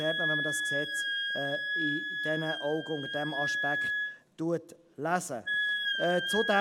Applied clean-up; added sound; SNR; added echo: none; Wind instrument, woodwind instrument; -1 dB; none.